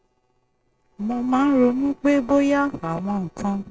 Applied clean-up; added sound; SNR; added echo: neural separator model SepFormer DNS4.